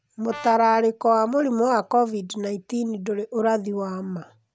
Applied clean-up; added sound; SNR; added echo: none; Brass instrument; 18 dB; none.